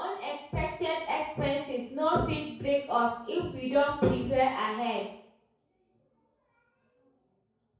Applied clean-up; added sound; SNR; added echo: none; none; none; reverberation time 0.6 s.